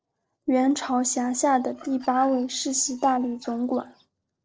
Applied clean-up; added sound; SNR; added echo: neural separator model SepFormer DNS4.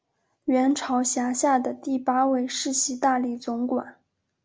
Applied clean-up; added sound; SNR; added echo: none; none; none; none.